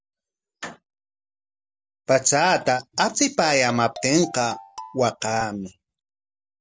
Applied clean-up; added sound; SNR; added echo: none; Marimba, xylophone; 15 dB; none.